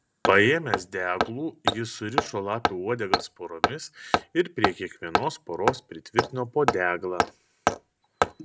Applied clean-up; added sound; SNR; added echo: none; Hammer; 1 dB; none.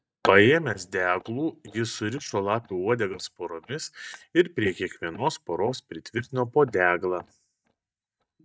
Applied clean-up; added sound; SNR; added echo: neural mask model DeepFilterNet 3.